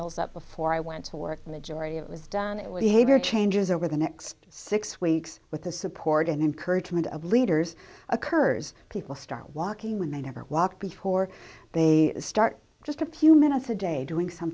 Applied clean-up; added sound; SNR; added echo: none; none; none; none.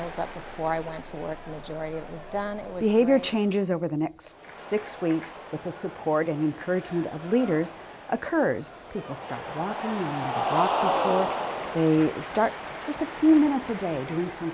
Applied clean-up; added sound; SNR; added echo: none; Cheering; 7 dB; none.